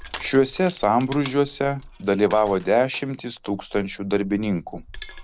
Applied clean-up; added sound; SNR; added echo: none; Crushing; 18 dB; none.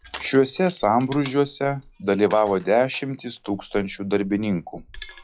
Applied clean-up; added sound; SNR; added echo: classical method log-MMSE.